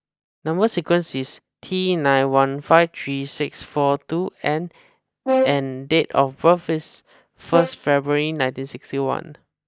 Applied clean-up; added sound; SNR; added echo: neural mask model DeepFilterNet 3.